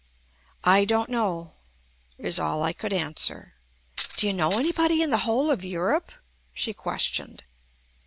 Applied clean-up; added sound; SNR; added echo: none; Tambourine; 13 dB; none.